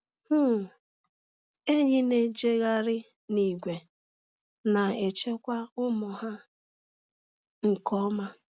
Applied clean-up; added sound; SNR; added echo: none; none; none; none.